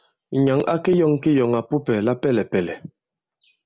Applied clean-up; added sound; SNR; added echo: none; none; none; none.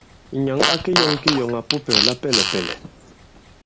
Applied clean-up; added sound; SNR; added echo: none; Fart; -1 dB; none.